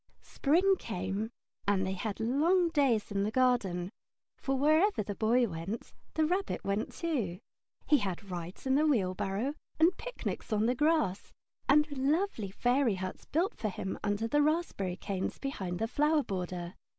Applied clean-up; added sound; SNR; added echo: none; none; none; none.